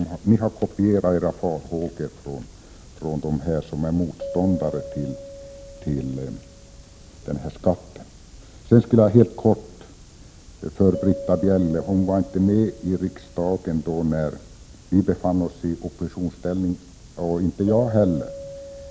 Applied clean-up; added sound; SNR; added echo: none; Keyboard (musical); 17 dB; none.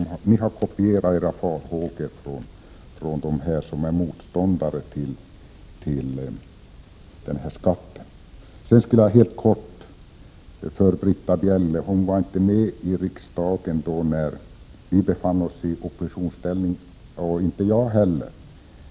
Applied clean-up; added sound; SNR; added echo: none; none; none; none.